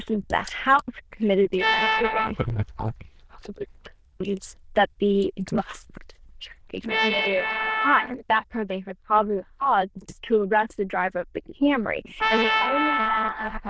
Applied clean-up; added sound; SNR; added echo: neural diffusion model UNIVERSE++.